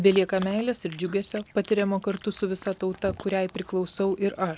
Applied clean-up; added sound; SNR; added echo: none; Cat; 19 dB; none.